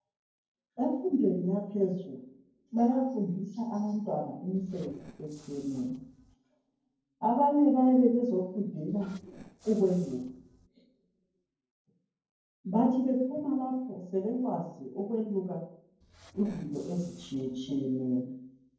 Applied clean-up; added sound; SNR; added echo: neural separator model SepFormer DNS4.